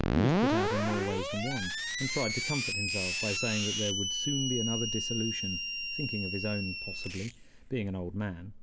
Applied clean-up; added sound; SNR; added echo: none; Screech; -1 dB; none.